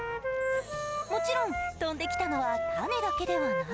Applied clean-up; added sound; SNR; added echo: none; Wind instrument, woodwind instrument; -2 dB; none.